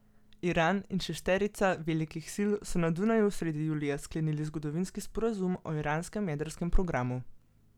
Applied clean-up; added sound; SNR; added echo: none; none; none; none.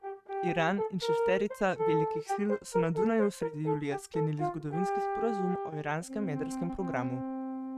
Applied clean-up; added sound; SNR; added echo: neural mask model RNNoise.